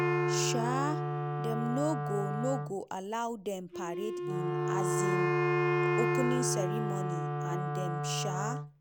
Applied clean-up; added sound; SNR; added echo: none; Wind instrument, woodwind instrument + Wind instrument, woodwind instrument; -5 dB; none.